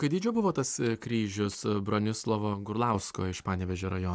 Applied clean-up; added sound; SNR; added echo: none; none; none; none.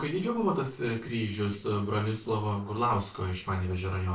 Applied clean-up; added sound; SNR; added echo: neural separator model SepFormer DNS4.